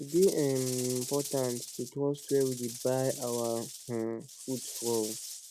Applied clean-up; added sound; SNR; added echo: none; Rattle / Rattle (instrument); 10 dB; none.